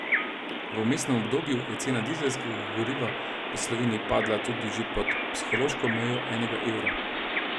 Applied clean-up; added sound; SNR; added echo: none; Bird vocalization, bird call, bird song; 1 dB; none.